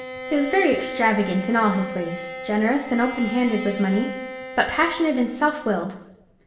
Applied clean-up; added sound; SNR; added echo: none; Bowed string instrument; 11 dB; reverberation time 0.8 s.